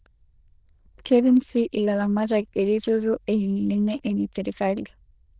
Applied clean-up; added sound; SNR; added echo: neural diffusion model UNIVERSE++.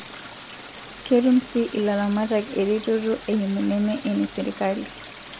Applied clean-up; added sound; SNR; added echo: none; Stream; 17 dB; none.